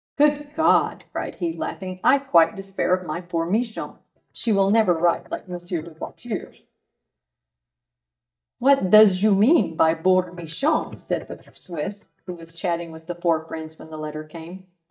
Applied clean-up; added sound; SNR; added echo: neural mask model DeepFilterNet 3.